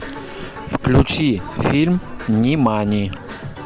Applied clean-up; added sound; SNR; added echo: none; Run; 17 dB; none.